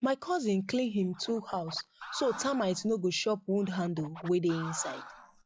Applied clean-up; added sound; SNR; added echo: classical method log-MMSE.